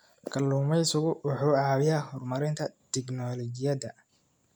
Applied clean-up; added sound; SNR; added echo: none; none; none; none.